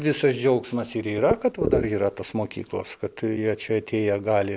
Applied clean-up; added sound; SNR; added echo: none; none; none; none.